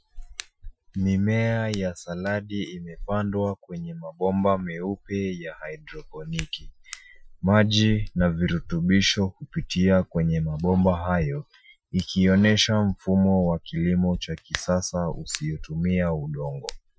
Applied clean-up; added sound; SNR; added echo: classical method Wiener filter.